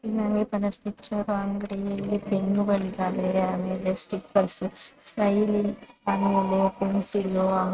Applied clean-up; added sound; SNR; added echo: neural mask model RNNoise.